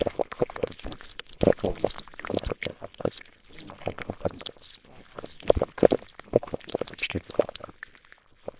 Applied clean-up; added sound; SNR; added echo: neural separator model SepFormer WHAMR!.